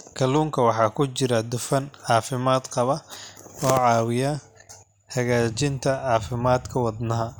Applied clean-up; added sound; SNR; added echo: none; none; none; none.